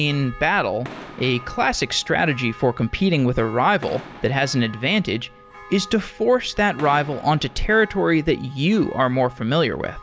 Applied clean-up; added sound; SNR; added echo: none; Church bell + Fireworks; 19 dB; none.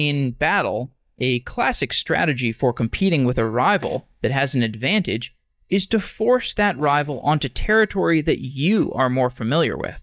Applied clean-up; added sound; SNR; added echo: neural mask model DeepFilterNet 3.